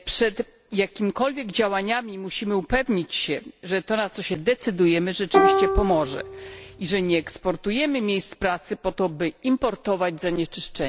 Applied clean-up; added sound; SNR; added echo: none; Plucked string instrument; -1 dB; none.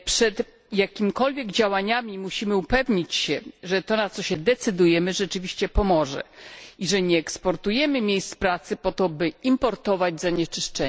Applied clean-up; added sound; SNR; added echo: none; none; none; none.